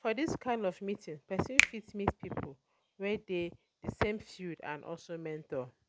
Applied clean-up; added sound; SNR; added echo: none; Finger snapping; -1 dB; none.